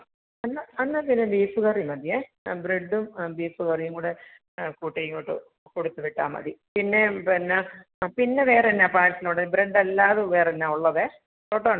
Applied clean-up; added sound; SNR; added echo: none; none; none; none.